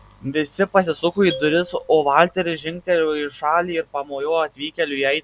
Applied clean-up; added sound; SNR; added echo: none; Marimba, xylophone; 17 dB; none.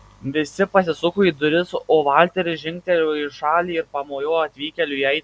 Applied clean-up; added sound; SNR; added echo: none; none; none; none.